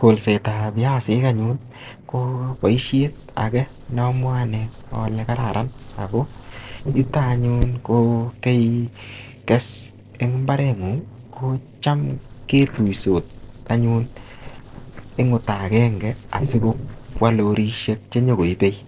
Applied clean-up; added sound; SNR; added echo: neural separator model SepFormer DNS4.